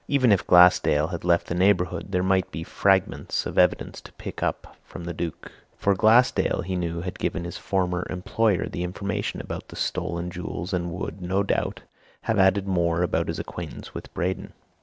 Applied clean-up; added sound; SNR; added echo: none; none; none; none.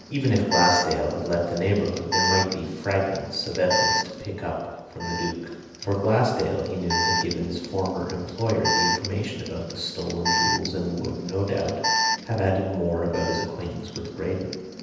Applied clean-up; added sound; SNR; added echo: none; Alarm; 3 dB; reverberation time 1.1 s.